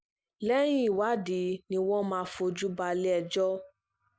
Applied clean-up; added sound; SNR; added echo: none; none; none; none.